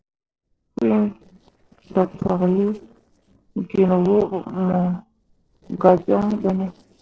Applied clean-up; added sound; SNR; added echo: neural separator model SepFormer DNS4.